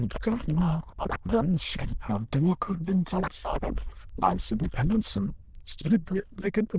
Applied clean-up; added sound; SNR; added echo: neural diffusion model UNIVERSE++.